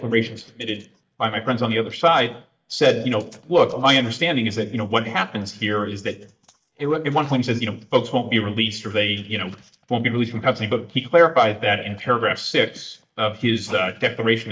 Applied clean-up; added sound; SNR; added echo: neural mask model DeepFilterNet 3.